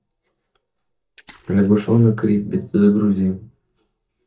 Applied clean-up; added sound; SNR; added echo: neural mask model DeepFilterNet 3.